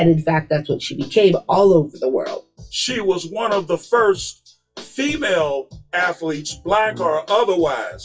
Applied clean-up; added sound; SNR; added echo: classical method WPE with log-MMSE.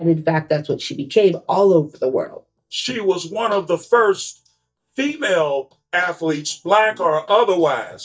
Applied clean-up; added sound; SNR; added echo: neural mask model DeepFilterNet 3.